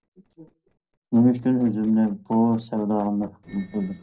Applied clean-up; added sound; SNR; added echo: neural separator model SepFormer DNS4.